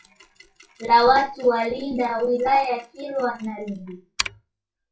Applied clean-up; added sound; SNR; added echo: classical method WPE with log-MMSE.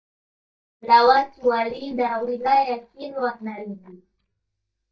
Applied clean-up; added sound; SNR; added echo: neural mask model DeepFilterNet 3.